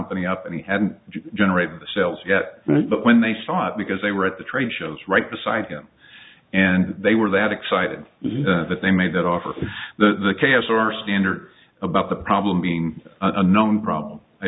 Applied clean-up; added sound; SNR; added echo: none; none; none; none.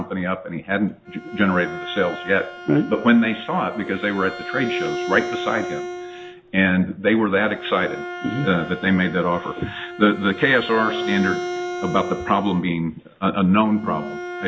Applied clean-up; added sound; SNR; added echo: none; Bowed string instrument; 10 dB; none.